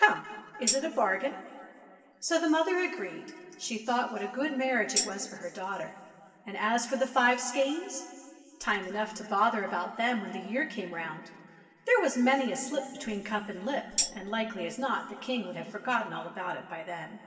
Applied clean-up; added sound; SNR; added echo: none; Tambourine; 4 dB; reverberation time 2.5 s.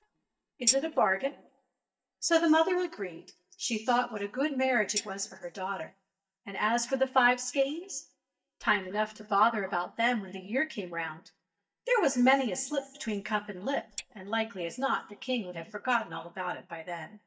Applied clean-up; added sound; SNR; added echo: neural mask model DeepFilterNet 3.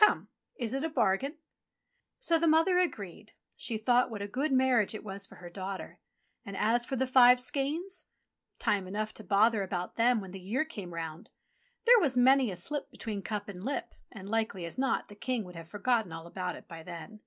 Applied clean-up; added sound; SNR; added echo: none; none; none; none.